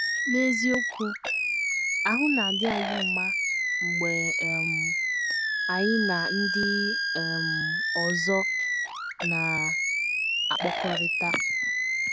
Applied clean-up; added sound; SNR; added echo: none; Animal; -4 dB; none.